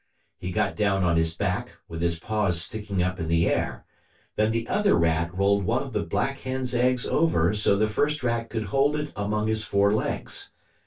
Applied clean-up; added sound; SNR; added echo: none; Bowed string instrument; 20 dB; reverberation time 0.1 s.